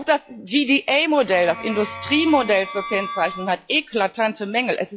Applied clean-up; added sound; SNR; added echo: classical method log-MMSE.